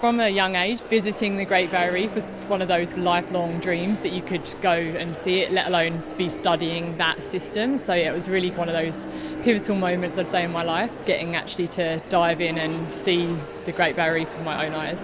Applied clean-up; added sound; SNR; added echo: none; Bowed string instrument; 17 dB; none.